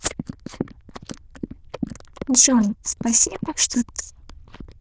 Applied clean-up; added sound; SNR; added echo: neural diffusion model UNIVERSE++.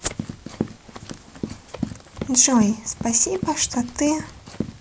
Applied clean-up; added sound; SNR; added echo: none; Run; 9 dB; none.